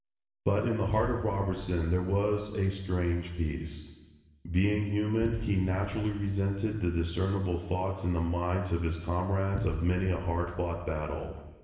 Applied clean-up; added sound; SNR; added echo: none; Boom; 13 dB; reverberation time 1.2 s.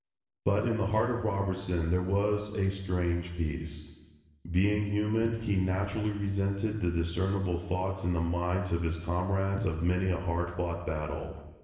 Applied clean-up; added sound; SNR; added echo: neural separator model SepFormer DNS4.